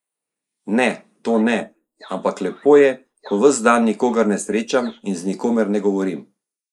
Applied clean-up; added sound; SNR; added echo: neural mask model Resemble Enhance denoiser.